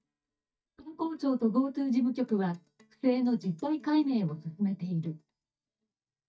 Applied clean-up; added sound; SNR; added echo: neural mask model DeepFilterNet 3.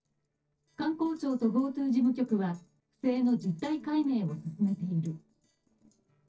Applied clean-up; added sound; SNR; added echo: neural separator model SepFormer DNS4.